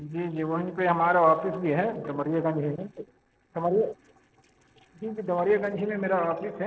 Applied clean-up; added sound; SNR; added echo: neural separator model SepFormer DNS4.